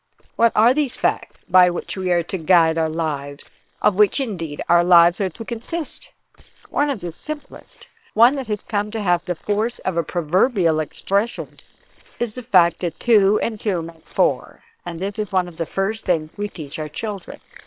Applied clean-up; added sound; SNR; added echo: neural separator model SepFormer WHAM!.